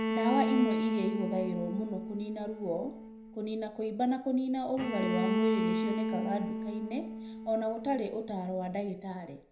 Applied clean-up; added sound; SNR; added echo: none; Bowed string instrument; 1 dB; reverberation time 0.4 s.